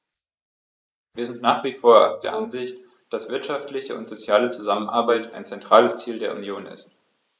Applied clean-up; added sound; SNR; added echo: neural mask model Resemble Enhance denoiser.